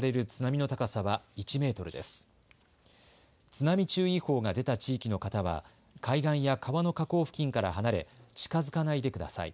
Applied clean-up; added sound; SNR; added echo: none; none; none; none.